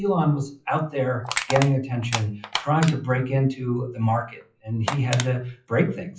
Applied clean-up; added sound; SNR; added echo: classical method WPE with log-MMSE.